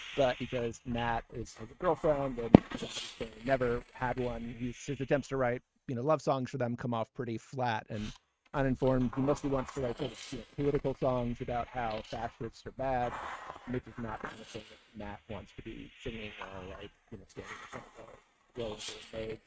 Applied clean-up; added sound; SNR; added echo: neural mask model RNNoise.